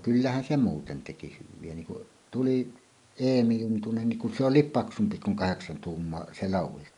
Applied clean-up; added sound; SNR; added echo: neural mask model Resemble Enhance denoiser.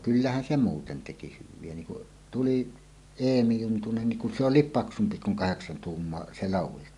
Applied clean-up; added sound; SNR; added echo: none; none; none; none.